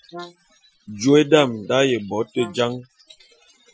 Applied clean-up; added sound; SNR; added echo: classical method Wiener filter.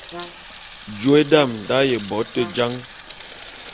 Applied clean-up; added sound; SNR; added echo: none; Sink (filling or washing) / Water tap, faucet + Brass instrument; 14 dB; none.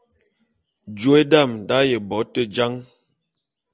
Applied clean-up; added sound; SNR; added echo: none; none; none; none.